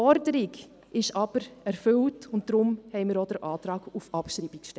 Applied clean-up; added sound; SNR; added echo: none; none; none; none.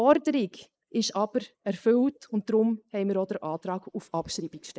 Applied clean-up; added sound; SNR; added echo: neural mask model Resemble Enhance denoiser.